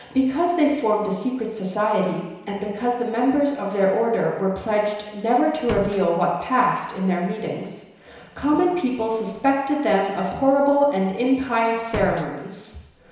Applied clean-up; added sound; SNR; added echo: none; Slam; 9 dB; reverberation time 1.0 s.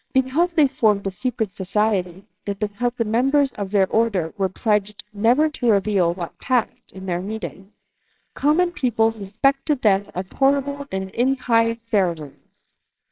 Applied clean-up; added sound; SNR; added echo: neural separator model SepFormer WHAMR!.